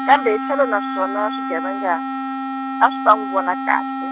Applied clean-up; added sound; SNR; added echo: neural mask model RNNoise.